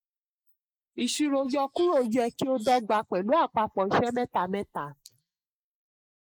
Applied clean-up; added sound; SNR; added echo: neural mask model Resemble Enhance denoiser.